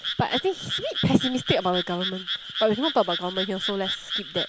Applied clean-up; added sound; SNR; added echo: none; Frog; 5 dB; none.